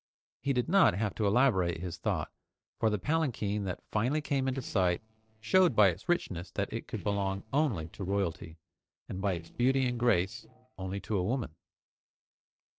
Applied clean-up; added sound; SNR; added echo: neural separator model SepFormer DNS4.